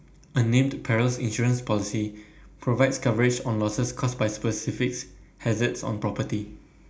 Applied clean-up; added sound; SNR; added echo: none; none; none; reverberation time 0.4 s.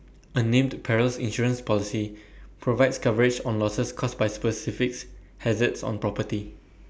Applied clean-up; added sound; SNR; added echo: none; none; none; none.